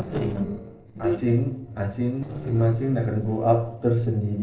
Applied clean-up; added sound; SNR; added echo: neural separator model SepFormer DNS4.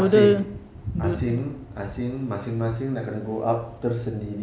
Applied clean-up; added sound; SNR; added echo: none; none; none; none.